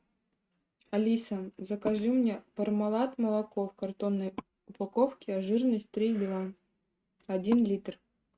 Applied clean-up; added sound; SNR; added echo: neural mask model RNNoise.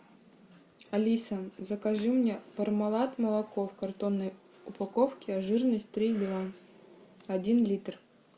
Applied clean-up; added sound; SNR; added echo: none; none; none; none.